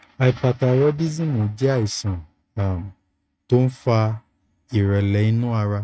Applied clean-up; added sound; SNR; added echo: neural mask model RNNoise.